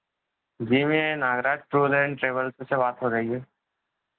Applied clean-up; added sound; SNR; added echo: none; none; none; none.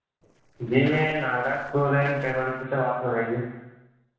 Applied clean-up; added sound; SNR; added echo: neural separator model SepFormer DNS4.